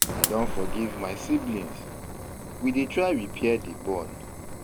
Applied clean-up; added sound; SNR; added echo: none; Fire; 3 dB; none.